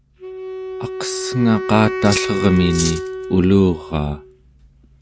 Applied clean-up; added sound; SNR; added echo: none; Wind instrument, woodwind instrument + Cutlery, silverware; 7 dB; none.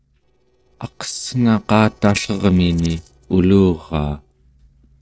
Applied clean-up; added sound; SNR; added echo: neural separator model SepFormer DNS4.